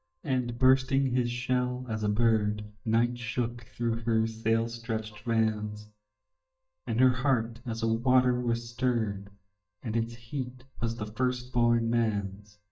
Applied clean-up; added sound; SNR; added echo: neural mask model DeepFilterNet 3.